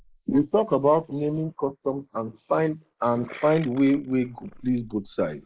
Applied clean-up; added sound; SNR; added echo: neural mask model Resemble Enhance denoiser.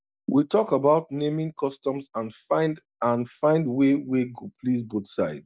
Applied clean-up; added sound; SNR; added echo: none; none; none; none.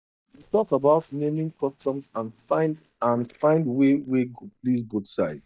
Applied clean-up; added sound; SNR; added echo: neural mask model DeepFilterNet 3.